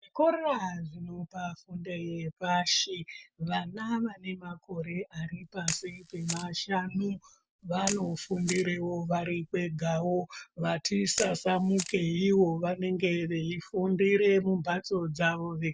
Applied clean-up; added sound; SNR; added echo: none; Camera; 11 dB; none.